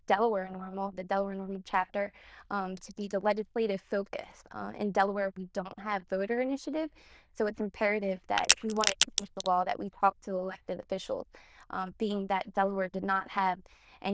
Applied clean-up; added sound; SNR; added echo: neural diffusion model UNIVERSE++.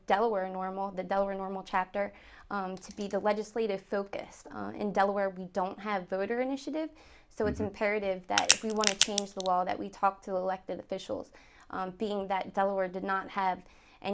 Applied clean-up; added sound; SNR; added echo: none; Crack; -3 dB; none.